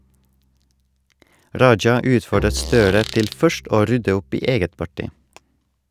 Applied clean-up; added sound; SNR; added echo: none; Bowed string instrument + Fart; 14 dB; none.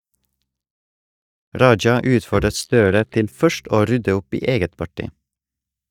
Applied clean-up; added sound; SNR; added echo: neural mask model DeepFilterNet 3.